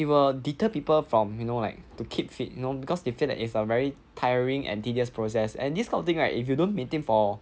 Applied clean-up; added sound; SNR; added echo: none; none; none; none.